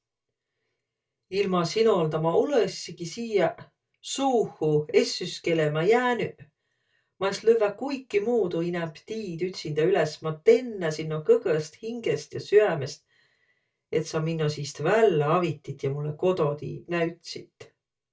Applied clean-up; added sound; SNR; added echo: none; none; none; reverberation time 0.2 s.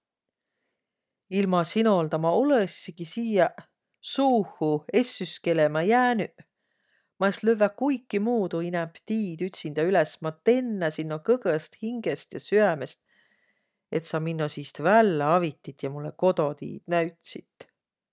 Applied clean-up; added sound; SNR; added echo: none; none; none; none.